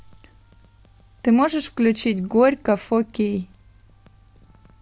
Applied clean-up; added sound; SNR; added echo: none; none; none; none.